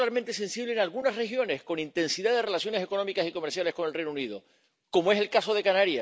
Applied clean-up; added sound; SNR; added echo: none; none; none; none.